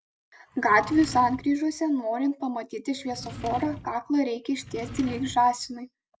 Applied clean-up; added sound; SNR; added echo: none; Drawer open or close; 15 dB; none.